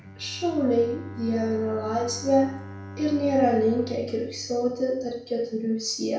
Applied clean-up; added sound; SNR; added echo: none; Bowed string instrument; 15 dB; reverberation time 0.6 s.